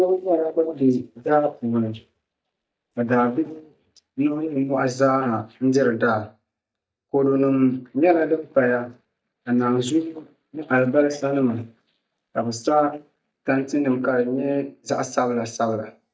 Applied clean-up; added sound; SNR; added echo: neural mask model DeepFilterNet 3.